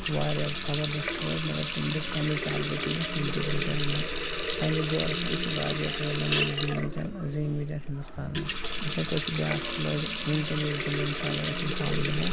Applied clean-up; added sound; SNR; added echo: none; Water tap, faucet; -1 dB; none.